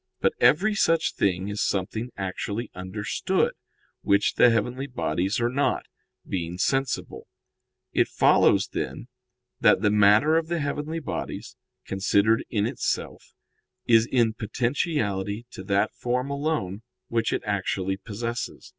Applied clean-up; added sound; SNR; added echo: none; none; none; none.